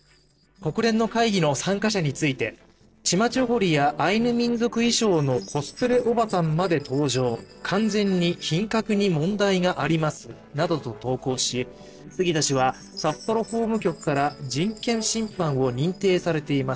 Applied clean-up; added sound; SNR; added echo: neural separator model SepFormer DNS4.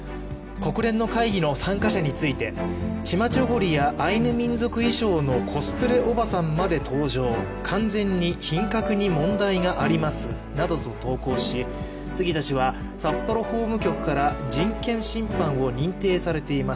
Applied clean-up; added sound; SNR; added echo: none; none; none; none.